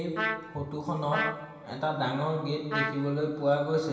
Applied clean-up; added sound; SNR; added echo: none; Trumpet; 5 dB; reverberation time 1.4 s.